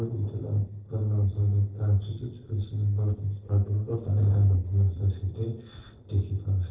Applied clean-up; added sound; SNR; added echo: neural separator model SepFormer DNS4.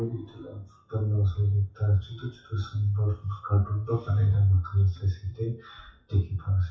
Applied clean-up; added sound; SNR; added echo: classical method WPE with log-MMSE.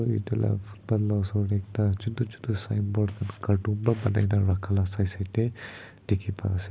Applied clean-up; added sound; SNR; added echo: none; none; none; none.